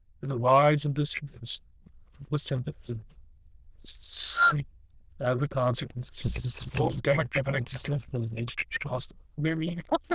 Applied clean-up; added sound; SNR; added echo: neural diffusion model UNIVERSE++.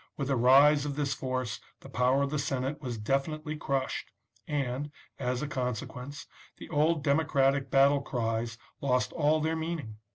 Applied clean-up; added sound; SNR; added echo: none; none; none; none.